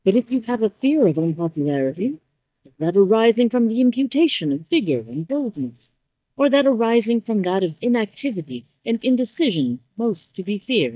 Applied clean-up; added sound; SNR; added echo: neural mask model DeepFilterNet 3.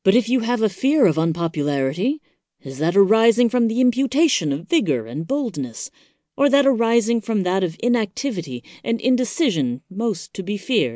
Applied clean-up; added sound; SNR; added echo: none; none; none; none.